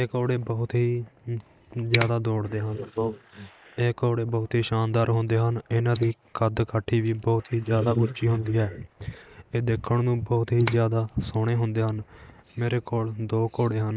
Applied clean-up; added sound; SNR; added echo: neural mask model Resemble Enhance denoiser.